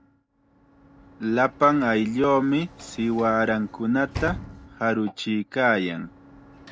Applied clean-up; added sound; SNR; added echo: none; Sliding door / Slam; 17 dB; none.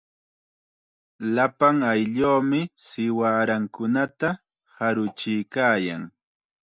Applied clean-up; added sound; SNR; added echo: none; none; none; none.